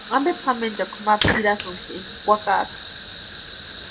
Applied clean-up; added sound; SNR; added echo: none; Fire; 4 dB; reverberation time 0.3 s.